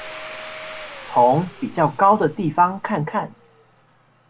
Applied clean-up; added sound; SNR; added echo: none; Domestic sounds, home sounds; 18 dB; none.